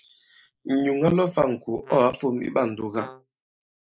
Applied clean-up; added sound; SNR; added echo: neural mask model Resemble Enhance denoiser.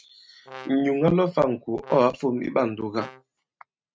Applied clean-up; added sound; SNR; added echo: neural mask model RNNoise.